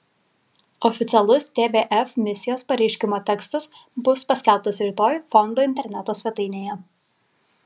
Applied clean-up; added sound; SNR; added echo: none; none; none; none.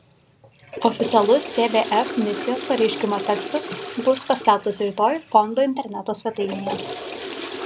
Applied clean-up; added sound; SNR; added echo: none; Toilet flush / Water; 10 dB; none.